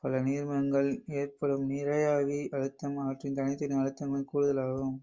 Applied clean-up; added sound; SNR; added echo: none; none; none; none.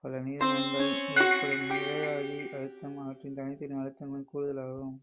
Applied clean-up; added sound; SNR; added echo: none; Plucked string instrument; -5 dB; none.